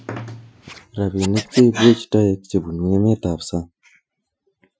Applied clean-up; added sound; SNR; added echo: classical method Wiener filter.